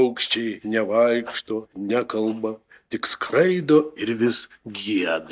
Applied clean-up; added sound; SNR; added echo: neural mask model DeepFilterNet 3.